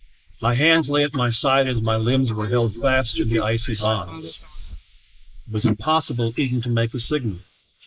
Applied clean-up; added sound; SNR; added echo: neural mask model Resemble Enhance denoiser.